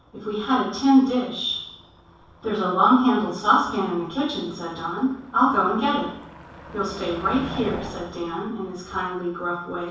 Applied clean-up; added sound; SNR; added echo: none; Motor vehicle (road); 18 dB; reverberation time 0.7 s.